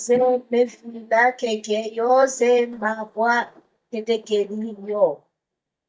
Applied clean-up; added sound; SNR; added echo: neural mask model DeepFilterNet 3.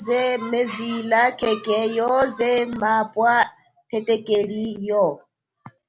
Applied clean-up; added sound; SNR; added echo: none; none; none; none.